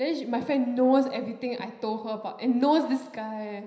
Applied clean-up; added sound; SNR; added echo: none; none; none; reverberation time 0.9 s.